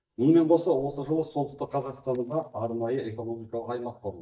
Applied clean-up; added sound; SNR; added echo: neural mask model DeepFilterNet 3.